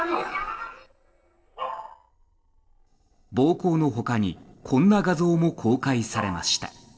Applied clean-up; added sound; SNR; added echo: neural separator model SepFormer DNS4.